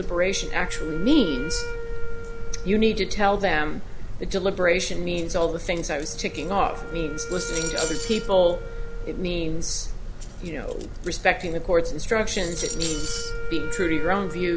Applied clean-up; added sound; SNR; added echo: none; Wind instrument, woodwind instrument + Cutlery, silverware; 13 dB; none.